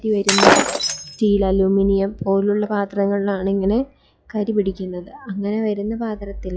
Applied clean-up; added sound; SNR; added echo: classical method log-MMSE.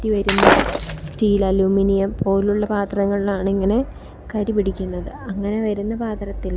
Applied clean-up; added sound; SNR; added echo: none; Shatter; -1 dB; none.